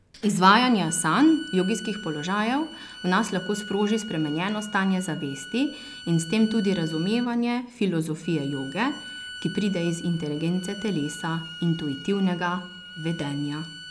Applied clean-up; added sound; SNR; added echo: none; Bowed string instrument; 16 dB; none.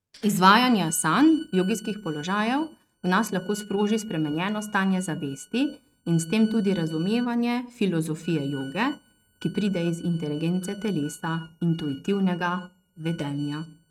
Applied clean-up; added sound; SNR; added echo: neural mask model RNNoise.